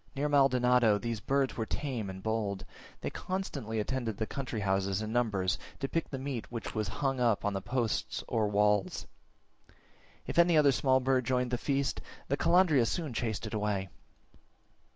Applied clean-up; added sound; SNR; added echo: none; Fart; 16 dB; none.